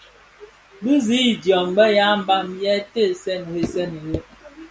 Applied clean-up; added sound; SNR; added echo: none; none; none; none.